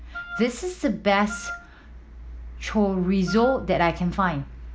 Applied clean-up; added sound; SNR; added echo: none; Wind instrument, woodwind instrument; 13 dB; none.